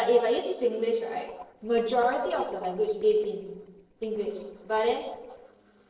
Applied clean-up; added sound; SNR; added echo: neural separator model SepFormer DNS4.